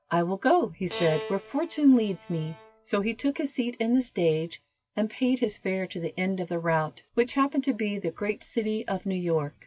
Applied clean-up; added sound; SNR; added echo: none; Bowed string instrument; 14 dB; none.